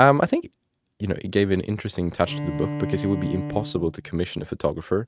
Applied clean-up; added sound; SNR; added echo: neural mask model RNNoise.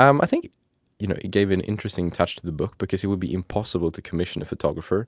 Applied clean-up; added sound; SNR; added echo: none; none; none; none.